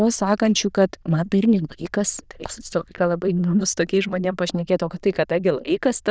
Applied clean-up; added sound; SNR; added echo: neural diffusion model UNIVERSE++.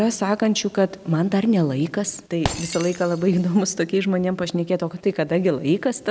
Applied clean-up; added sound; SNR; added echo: none; Shatter; 17 dB; none.